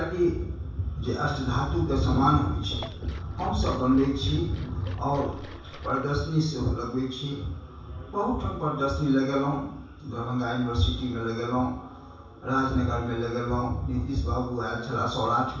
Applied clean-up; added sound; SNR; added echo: none; Liquid; 19 dB; reverberation time 0.7 s.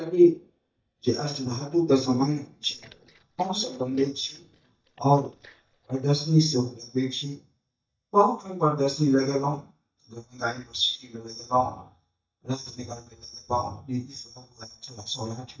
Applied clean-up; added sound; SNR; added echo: neural mask model DeepFilterNet 3.